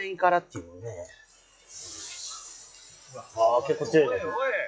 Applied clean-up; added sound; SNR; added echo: classical method log-MMSE.